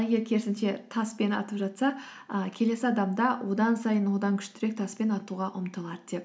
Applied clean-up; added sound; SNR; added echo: none; none; none; none.